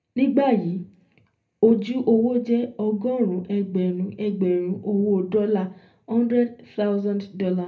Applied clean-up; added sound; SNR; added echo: none; none; none; reverberation time 0.3 s.